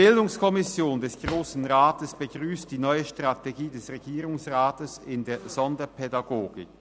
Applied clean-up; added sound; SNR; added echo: none; Drawer open or close; 14 dB; none.